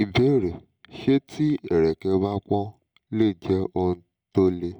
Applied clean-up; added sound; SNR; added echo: none; none; none; none.